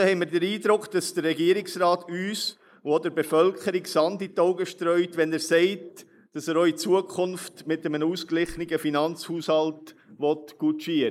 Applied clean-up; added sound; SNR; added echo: neural mask model Resemble Enhance denoiser.